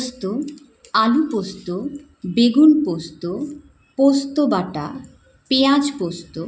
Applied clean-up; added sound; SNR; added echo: none; none; none; none.